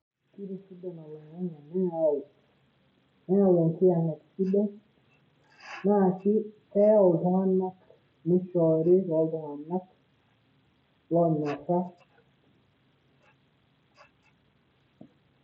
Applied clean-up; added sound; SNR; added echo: none; none; none; none.